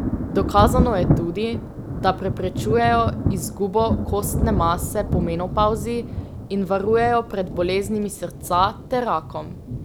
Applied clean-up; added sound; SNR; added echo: none; Thunder; 3 dB; none.